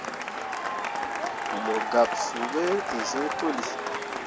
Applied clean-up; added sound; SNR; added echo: none; Applause / Cheering; 0 dB; none.